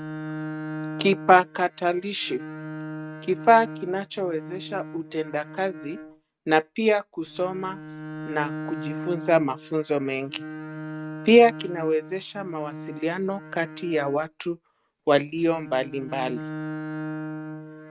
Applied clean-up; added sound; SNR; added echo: neural mask model RNNoise.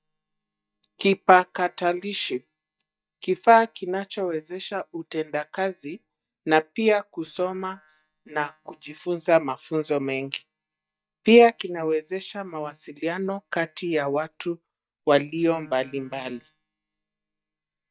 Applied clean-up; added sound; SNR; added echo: neural mask model DeepFilterNet 3.